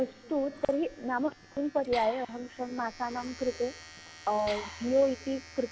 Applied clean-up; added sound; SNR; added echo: none; Liquid + Domestic sounds, home sounds; 15 dB; none.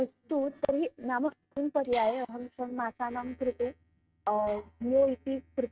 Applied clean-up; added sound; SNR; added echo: neural mask model RNNoise.